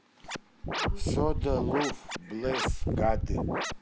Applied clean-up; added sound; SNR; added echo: none; Scratching (performance technique); -3 dB; none.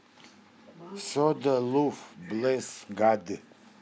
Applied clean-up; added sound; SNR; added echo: none; none; none; none.